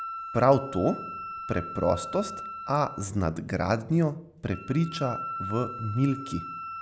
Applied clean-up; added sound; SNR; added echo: none; Wind instrument, woodwind instrument; 11 dB; none.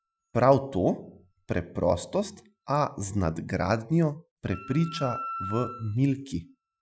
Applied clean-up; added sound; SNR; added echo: classical method Wiener filter.